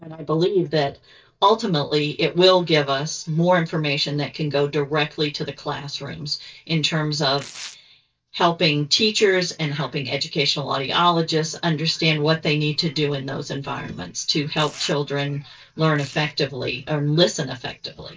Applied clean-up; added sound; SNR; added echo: neural mask model DeepFilterNet 3.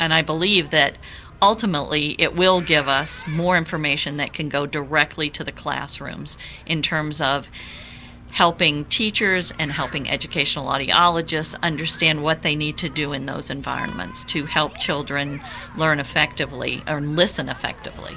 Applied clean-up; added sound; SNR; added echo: none; none; none; none.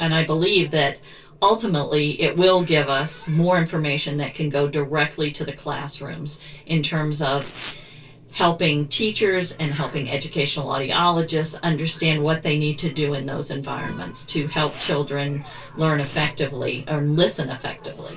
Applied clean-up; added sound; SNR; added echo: neural separator model SepFormer DNS4.